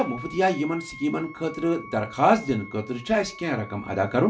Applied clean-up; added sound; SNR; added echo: none; Wind instrument, woodwind instrument; 17 dB; reverberation time 0.2 s.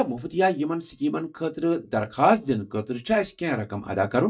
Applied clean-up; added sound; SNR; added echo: neural mask model DeepFilterNet 3.